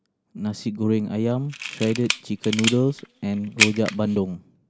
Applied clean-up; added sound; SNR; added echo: none; Camera; 4 dB; none.